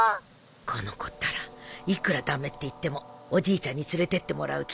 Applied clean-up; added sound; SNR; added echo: none; Train; 19 dB; none.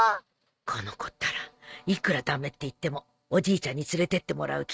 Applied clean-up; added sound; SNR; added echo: neural mask model RNNoise.